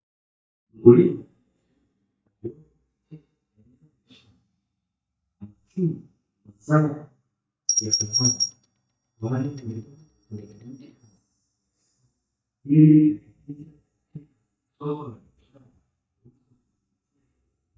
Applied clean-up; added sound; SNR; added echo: neural mask model DeepFilterNet 3.